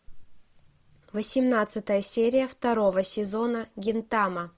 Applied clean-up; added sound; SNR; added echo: none; none; none; none.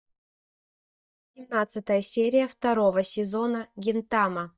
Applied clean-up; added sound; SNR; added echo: neural mask model DeepFilterNet 3.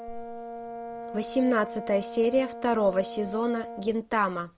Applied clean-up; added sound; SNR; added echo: none; Brass instrument; 11 dB; none.